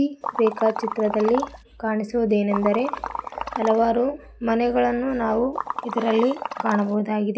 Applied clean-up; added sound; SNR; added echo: none; Liquid; 7 dB; none.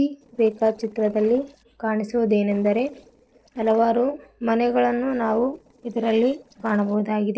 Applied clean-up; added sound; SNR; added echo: neural separator model SepFormer DNS4.